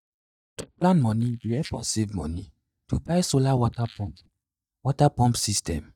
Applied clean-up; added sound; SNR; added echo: neural mask model DeepFilterNet 3.